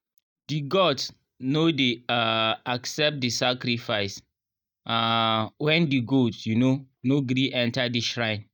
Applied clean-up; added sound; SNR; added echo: neural mask model DeepFilterNet 3.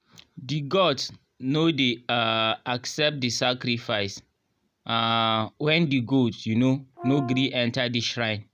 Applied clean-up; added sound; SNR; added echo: none; Brass instrument; 13 dB; none.